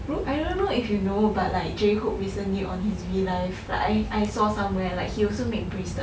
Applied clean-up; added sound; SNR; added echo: none; none; none; none.